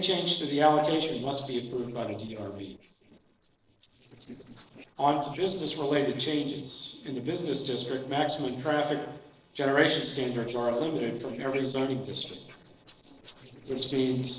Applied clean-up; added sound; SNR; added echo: neural separator model SepFormer DNS4.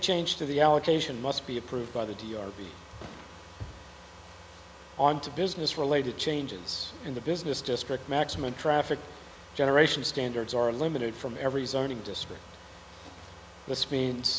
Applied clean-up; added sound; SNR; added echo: none; none; none; none.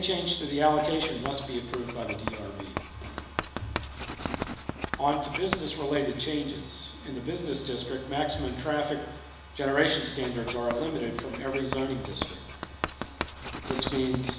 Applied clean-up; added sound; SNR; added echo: none; Writing; 8 dB; reverberation time 1.0 s.